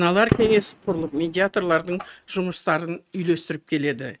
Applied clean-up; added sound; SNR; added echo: neural mask model RNNoise.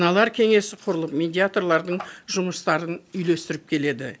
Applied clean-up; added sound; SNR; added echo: none; none; none; none.